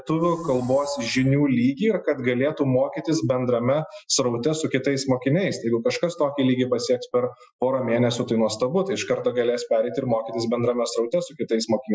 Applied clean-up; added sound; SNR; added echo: classical method Wiener filter.